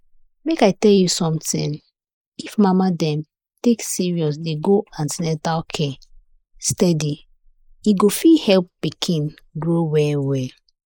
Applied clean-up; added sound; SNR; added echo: neural mask model Resemble Enhance denoiser.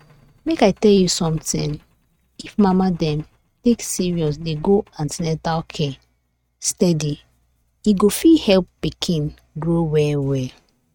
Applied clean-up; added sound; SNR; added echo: neural mask model RNNoise.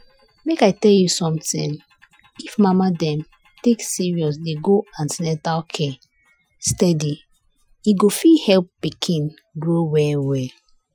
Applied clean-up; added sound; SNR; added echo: classical method Wiener filter.